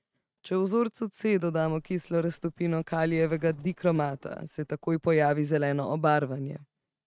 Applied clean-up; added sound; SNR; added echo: neural mask model RNNoise.